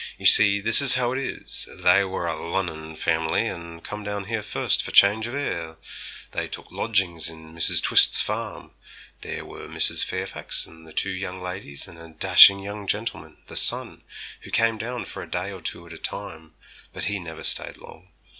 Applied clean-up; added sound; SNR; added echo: none; none; none; none.